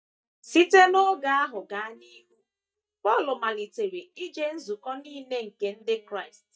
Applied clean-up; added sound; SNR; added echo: neural mask model DeepFilterNet 3.